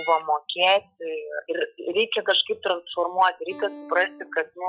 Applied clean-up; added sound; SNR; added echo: classical method Wiener filter.